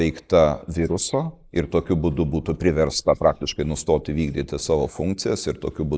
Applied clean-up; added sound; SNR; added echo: neural mask model Resemble Enhance denoiser.